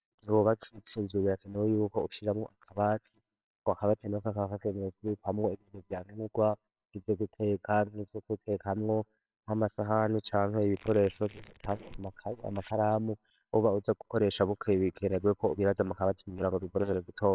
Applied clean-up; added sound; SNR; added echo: neural separator model SepFormer WHAMR!.